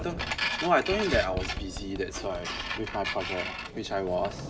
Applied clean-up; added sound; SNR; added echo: none; Sliding door; 9 dB; reverberation time 0.4 s.